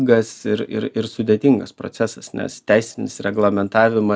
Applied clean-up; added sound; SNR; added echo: none; none; none; none.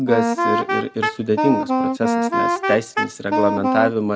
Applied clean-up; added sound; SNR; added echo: none; Wind instrument, woodwind instrument; -1 dB; none.